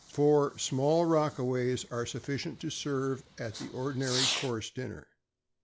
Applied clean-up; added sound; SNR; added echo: none; Fireworks; 10 dB; none.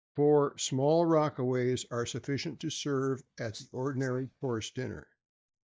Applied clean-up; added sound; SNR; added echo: neural mask model DeepFilterNet 3.